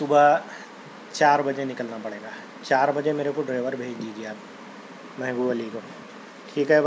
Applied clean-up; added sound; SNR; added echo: none; none; none; none.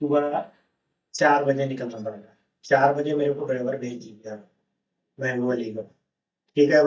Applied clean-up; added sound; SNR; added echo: neural mask model DeepFilterNet 3.